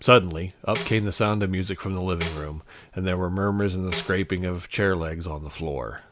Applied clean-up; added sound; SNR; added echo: none; Tambourine; -1 dB; none.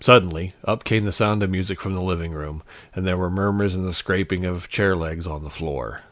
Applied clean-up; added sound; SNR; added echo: none; none; none; none.